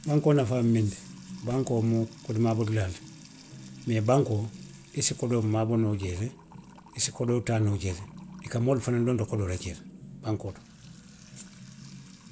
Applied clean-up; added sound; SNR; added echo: none; Trickle, dribble / Water tap, faucet / Music; 18 dB; none.